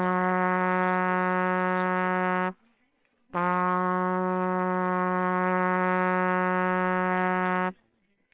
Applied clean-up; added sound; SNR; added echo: neural separator model SepFormer WHAMR!.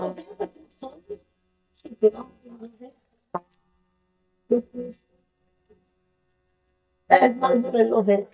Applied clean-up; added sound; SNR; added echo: neural mask model DeepFilterNet 3.